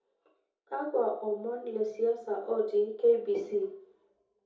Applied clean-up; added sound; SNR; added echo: none; none; none; reverberation time 0.5 s.